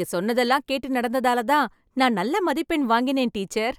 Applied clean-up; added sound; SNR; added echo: none; none; none; none.